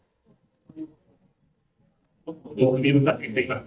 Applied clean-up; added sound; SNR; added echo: neural mask model DeepFilterNet 3.